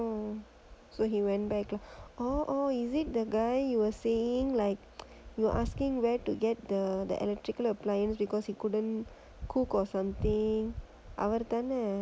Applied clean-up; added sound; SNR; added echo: none; none; none; none.